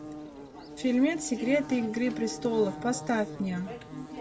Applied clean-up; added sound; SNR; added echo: none; Buzz / Bird; 12 dB; none.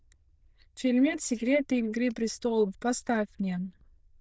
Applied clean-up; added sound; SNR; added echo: neural diffusion model UNIVERSE++.